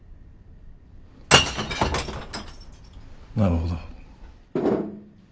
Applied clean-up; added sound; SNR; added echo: none; Shatter / Crushing; -4 dB; none.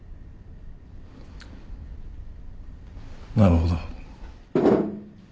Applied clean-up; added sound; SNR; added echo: none; none; none; none.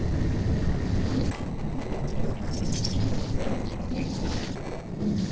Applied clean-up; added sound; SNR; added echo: neural separator model SepFormer DNS4.